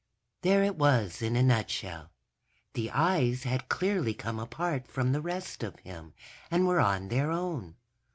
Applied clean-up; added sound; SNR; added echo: none; none; none; none.